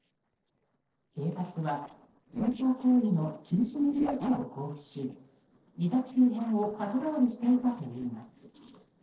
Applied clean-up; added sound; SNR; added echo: neural separator model SepFormer DNS4.